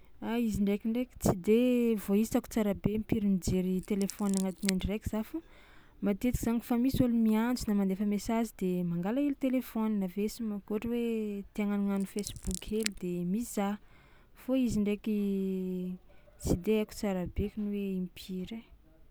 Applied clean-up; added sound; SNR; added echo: none; Scissors; 12 dB; none.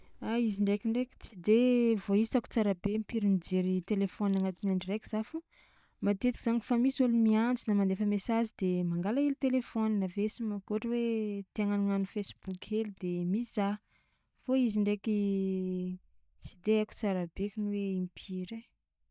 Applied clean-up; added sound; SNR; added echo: neural mask model DeepFilterNet 3.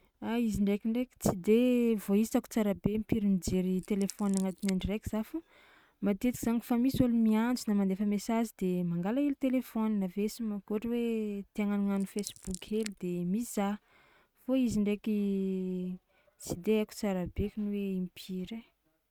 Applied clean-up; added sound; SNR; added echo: neural mask model RNNoise.